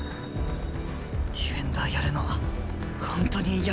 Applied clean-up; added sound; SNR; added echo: none; none; none; none.